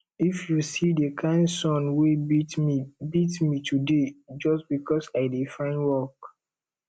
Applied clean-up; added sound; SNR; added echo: none; none; none; none.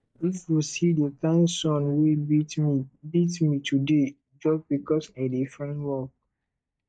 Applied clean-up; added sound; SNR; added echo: neural mask model DeepFilterNet 3.